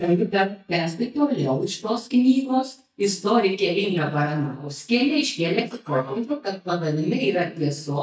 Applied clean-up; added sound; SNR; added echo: neural mask model DeepFilterNet 3.